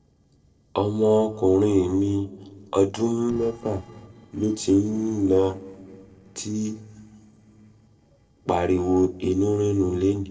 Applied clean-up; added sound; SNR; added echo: neural separator model SepFormer DNS4.